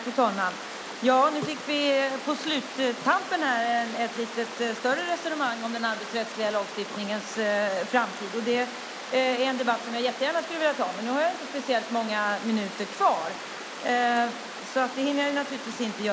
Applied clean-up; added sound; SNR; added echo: none; Water; 11 dB; none.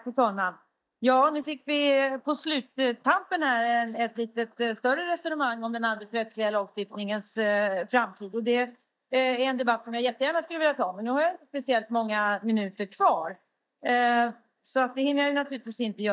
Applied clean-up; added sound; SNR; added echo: neural mask model DeepFilterNet 3.